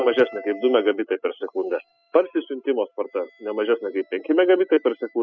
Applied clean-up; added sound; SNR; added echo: classical method spectral subtraction.